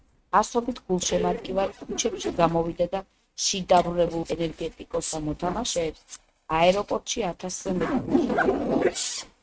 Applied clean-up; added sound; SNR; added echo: neural mask model RNNoise.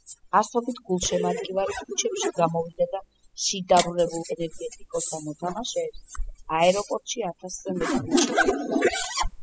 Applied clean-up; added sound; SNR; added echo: classical method spectral subtraction.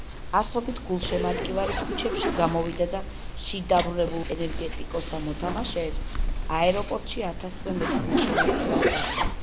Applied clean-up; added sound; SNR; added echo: none; Zipper (clothing); -1 dB; none.